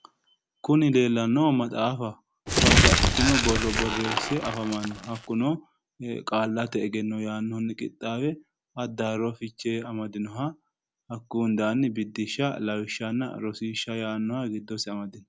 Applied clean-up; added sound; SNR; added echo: none; Crumpling, crinkling; -4 dB; none.